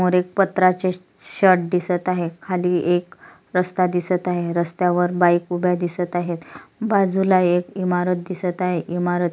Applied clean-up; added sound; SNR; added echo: none; none; none; none.